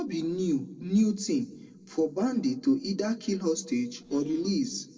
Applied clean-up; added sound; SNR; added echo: neural separator model SepFormer DNS4.